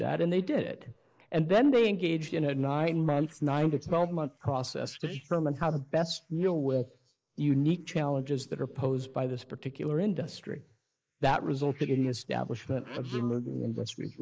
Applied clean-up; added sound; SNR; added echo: neural mask model Resemble Enhance denoiser.